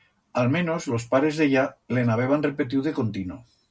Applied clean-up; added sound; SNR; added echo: none; none; none; none.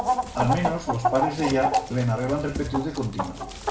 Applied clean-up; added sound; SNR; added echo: none; Chicken, rooster; 1 dB; reverberation time 0.6 s.